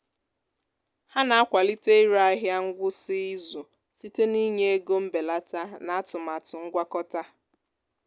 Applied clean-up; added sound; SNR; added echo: none; none; none; none.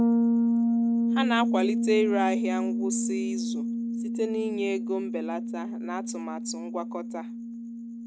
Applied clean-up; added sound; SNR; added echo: none; Bass guitar; -4 dB; none.